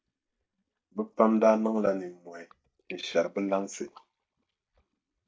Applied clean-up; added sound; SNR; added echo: neural mask model DeepFilterNet 3.